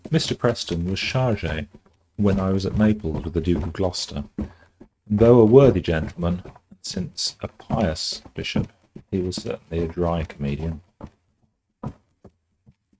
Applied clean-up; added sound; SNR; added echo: neural mask model RNNoise.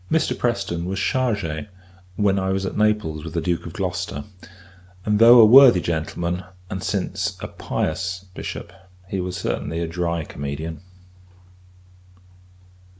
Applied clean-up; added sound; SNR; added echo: none; none; none; none.